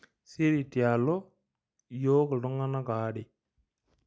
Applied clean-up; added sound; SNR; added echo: none; none; none; none.